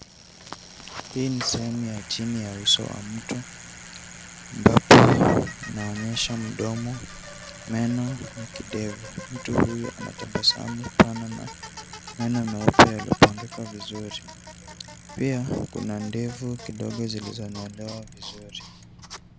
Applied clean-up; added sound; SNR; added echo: none; Bicycle; 16 dB; none.